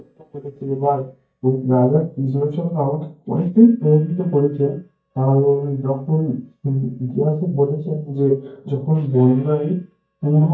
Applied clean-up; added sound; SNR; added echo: neural mask model DeepFilterNet 3.